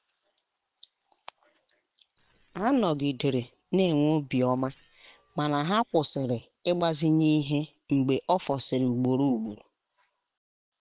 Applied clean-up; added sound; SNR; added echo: neural separator model SepFormer WHAM!.